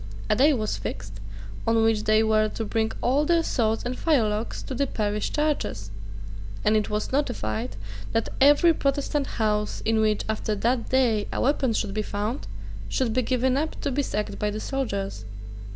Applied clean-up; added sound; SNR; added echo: none; none; none; none.